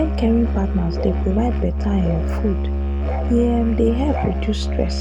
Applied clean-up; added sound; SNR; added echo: none; Musical instrument; -1 dB; none.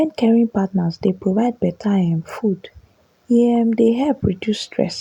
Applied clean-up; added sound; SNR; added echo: none; none; none; none.